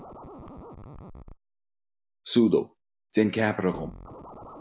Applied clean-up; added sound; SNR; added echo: none; Scratching (performance technique); 18 dB; none.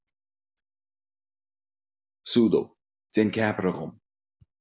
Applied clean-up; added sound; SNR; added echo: none; none; none; none.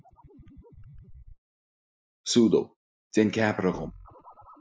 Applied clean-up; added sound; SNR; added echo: classical method spectral subtraction.